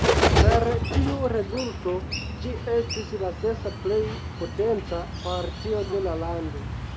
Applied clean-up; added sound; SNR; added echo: none; Bird; -2 dB; none.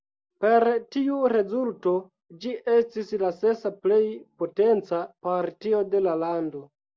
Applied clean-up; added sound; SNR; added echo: none; none; none; none.